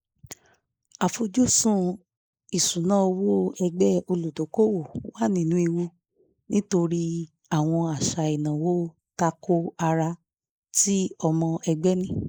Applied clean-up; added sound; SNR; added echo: neural mask model Resemble Enhance denoiser.